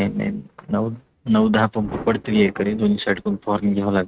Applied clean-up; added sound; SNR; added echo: neural mask model RNNoise.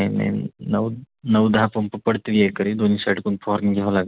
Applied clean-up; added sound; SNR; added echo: none; none; none; none.